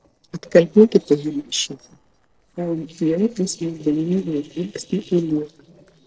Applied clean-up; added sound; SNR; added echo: neural separator model SepFormer DNS4.